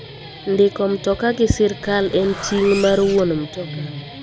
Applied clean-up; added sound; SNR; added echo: none; Guitar + Zipper (clothing); 13 dB; none.